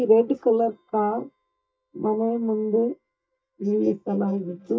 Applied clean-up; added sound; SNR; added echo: neural mask model DeepFilterNet 3.